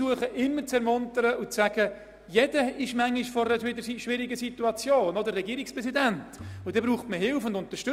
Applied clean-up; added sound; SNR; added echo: none; none; none; none.